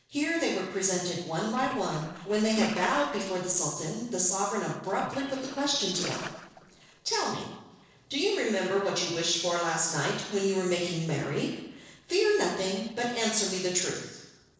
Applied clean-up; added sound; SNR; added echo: neural separator model SepFormer DNS4.